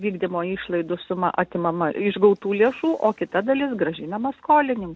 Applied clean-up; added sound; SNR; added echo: none; none; none; none.